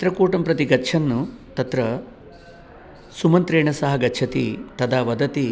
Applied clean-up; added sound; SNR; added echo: none; none; none; none.